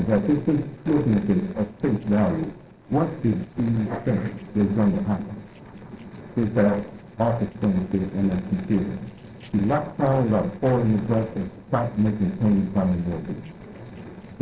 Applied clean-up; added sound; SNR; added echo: neural separator model SepFormer DNS4.